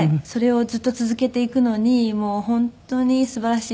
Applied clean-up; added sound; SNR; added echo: none; none; none; none.